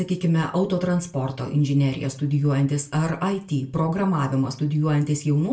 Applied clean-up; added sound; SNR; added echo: none; none; none; reverberation time 0.3 s.